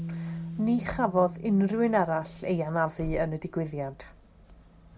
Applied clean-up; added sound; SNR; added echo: none; Bass guitar; 13 dB; none.